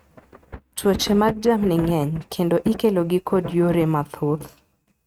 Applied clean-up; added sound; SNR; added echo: neural mask model RNNoise.